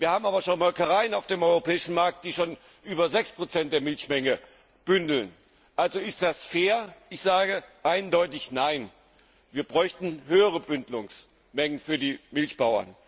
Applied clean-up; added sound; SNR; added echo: none; none; none; none.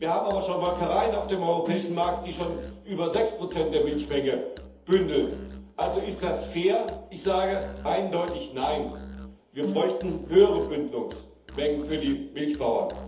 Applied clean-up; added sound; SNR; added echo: none; Musical instrument; 14 dB; reverberation time 0.8 s.